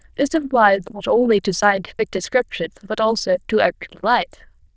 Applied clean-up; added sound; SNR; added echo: neural diffusion model UNIVERSE++.